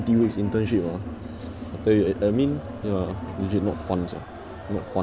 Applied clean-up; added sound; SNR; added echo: none; Crowd; 10 dB; none.